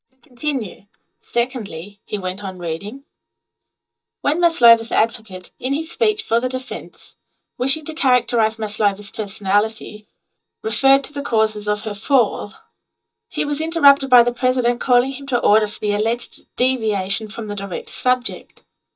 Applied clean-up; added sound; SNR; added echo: neural mask model DeepFilterNet 3.